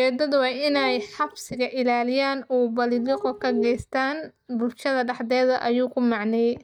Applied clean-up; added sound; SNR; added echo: neural mask model DeepFilterNet 3.